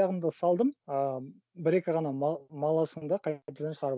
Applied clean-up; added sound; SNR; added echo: none; none; none; none.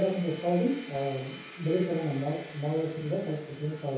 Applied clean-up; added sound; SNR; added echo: none; Domestic sounds, home sounds; 17 dB; reverberation time 0.6 s.